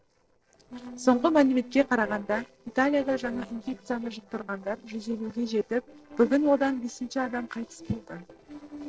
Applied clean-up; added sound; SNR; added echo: neural separator model SepFormer DNS4.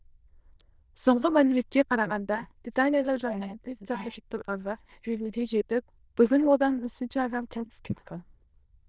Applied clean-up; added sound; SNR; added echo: neural diffusion model UNIVERSE++.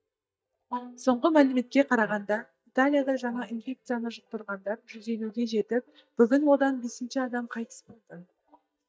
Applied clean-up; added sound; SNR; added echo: neural mask model DeepFilterNet 3.